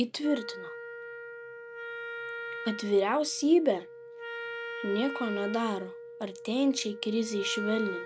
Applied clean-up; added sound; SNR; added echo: none; Wind instrument, woodwind instrument; 9 dB; none.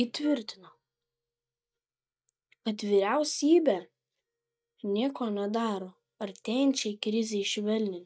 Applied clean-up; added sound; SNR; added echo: neural mask model DeepFilterNet 3.